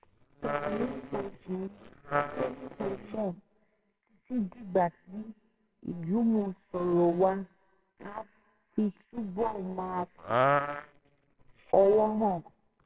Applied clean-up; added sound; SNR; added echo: neural separator model SepFormer WHAMR!.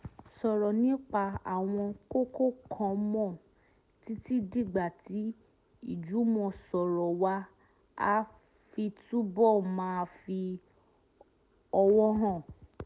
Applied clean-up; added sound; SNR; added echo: none; none; none; none.